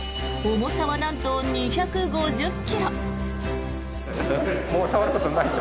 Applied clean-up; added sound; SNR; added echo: none; none; none; none.